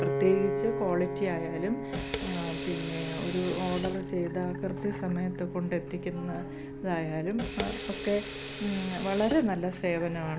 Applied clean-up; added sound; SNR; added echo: none; Sink (filling or washing) / Water tap, faucet + Piano; 3 dB; none.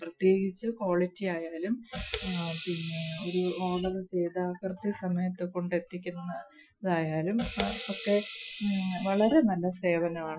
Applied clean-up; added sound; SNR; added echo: classical method Wiener filter.